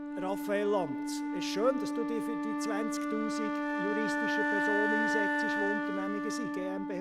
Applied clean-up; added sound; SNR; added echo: none; Wind instrument, woodwind instrument; -4 dB; none.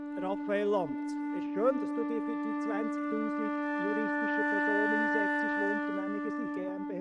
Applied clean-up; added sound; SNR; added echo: neural mask model RNNoise.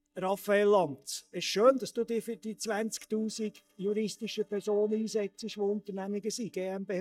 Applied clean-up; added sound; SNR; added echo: neural mask model DeepFilterNet 3.